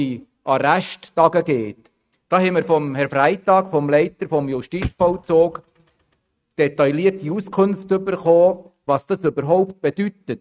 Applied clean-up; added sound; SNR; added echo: neural mask model RNNoise.